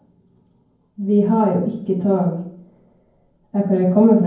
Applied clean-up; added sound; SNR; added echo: none; none; none; reverberation time 0.9 s.